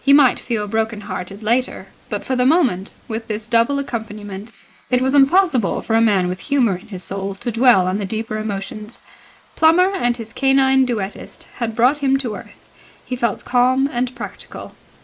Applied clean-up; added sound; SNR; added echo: neural mask model Resemble Enhance denoiser.